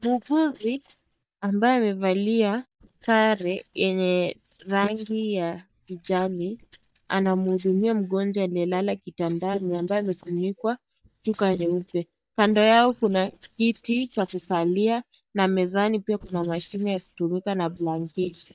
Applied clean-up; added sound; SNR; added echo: neural mask model DeepFilterNet 3.